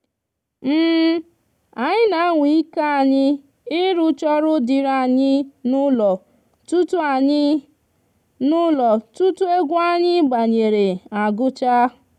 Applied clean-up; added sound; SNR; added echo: none; none; none; none.